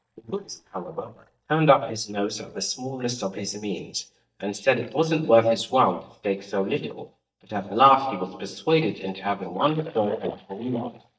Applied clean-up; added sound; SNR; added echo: neural mask model DeepFilterNet 3.